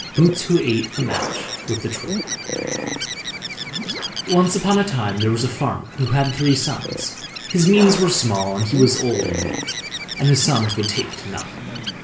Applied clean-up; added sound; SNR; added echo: none; Bird; 8 dB; reverberation time 0.3 s.